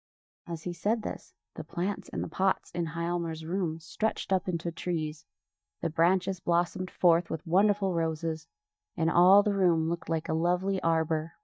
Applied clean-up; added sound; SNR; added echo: neural mask model DeepFilterNet 3.